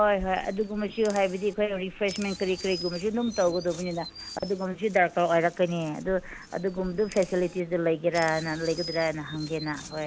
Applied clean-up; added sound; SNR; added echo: none; Chirp, tweet + Rain; 16 dB; none.